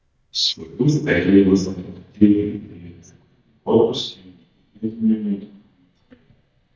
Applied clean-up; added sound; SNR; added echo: neural mask model DeepFilterNet 3.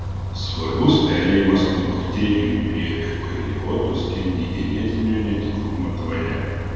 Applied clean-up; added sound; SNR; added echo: none; Bus; 5 dB; reverberation time 2.1 s.